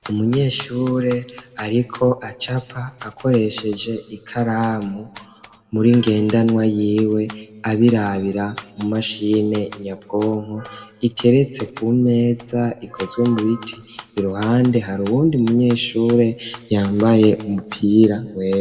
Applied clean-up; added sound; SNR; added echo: none; Typewriter; 20 dB; reverberation time 0.9 s.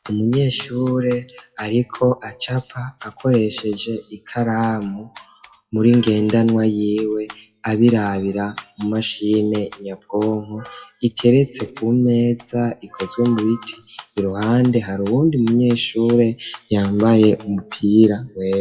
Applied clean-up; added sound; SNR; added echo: classical method WPE with log-MMSE.